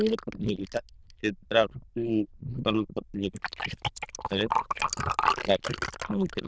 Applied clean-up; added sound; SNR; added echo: neural diffusion model UNIVERSE++.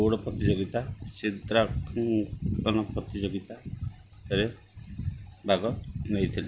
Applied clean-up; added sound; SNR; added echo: none; none; none; none.